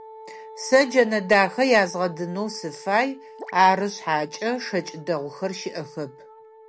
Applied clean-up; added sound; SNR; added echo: none; Wind instrument, woodwind instrument; 19 dB; none.